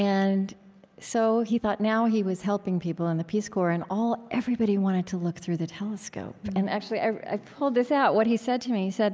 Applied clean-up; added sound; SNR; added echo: none; none; none; none.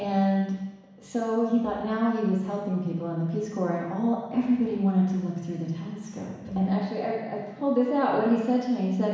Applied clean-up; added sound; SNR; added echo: none; none; none; reverberation time 1.1 s.